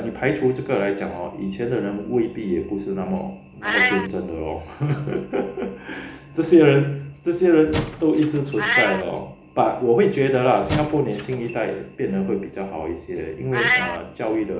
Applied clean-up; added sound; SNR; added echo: none; Squeak / Wood + Meow; 8 dB; none.